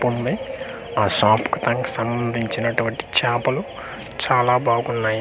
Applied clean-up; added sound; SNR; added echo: none; none; none; none.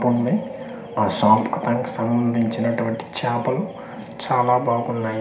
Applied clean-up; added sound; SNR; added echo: none; none; none; reverberation time 0.5 s.